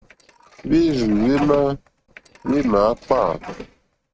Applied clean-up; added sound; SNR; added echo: neural mask model RNNoise.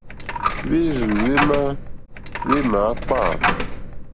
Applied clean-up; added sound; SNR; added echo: none; Coin (dropping); 1 dB; none.